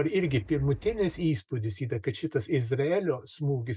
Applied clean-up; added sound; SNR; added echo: neural mask model DeepFilterNet 3.